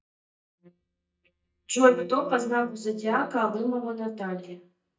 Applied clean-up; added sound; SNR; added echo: neural mask model DeepFilterNet 3.